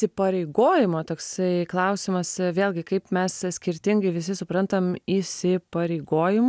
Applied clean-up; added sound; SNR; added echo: none; none; none; none.